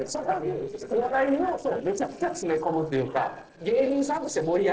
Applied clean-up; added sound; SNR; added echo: neural separator model SepFormer DNS4.